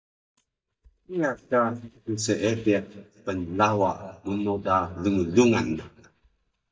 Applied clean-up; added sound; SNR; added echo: neural mask model DeepFilterNet 3.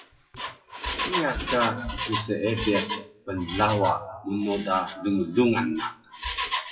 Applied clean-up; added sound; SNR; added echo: classical method WPE with log-MMSE.